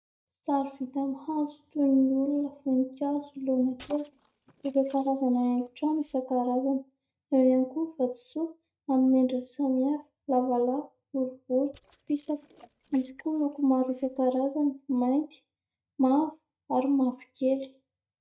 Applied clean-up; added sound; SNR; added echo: neural mask model DeepFilterNet 3.